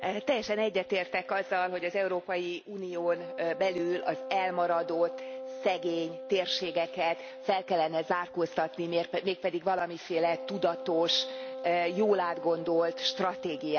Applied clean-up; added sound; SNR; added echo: none; Wind instrument, woodwind instrument; 11 dB; none.